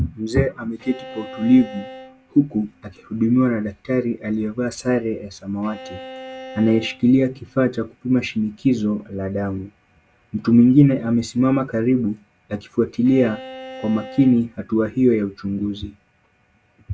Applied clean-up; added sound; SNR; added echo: none; Bowed string instrument; 17 dB; none.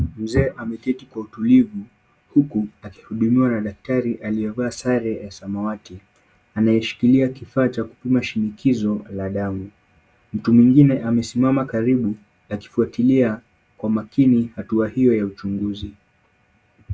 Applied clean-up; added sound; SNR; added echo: none; none; none; none.